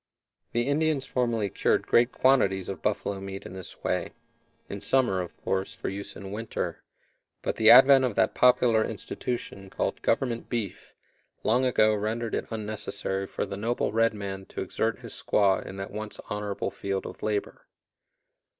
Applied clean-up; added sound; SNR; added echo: neural separator model SepFormer DNS4.